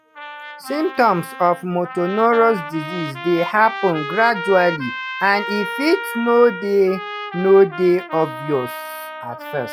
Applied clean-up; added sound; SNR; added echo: classical method log-MMSE.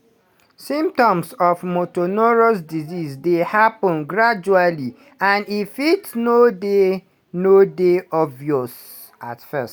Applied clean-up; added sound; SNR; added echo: none; none; none; none.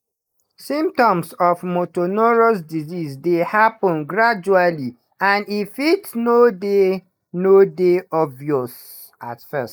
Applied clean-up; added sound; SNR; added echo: neural mask model Resemble Enhance denoiser.